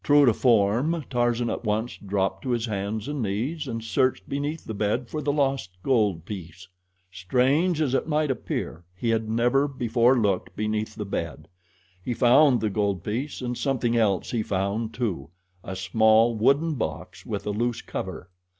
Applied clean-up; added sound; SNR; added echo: none; none; none; none.